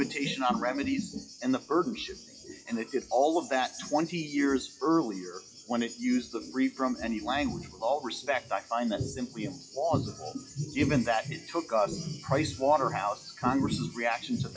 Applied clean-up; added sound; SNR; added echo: classical method WPE with log-MMSE.